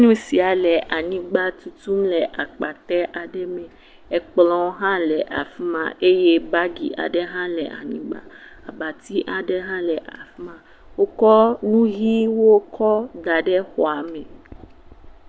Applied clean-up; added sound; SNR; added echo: none; none; none; none.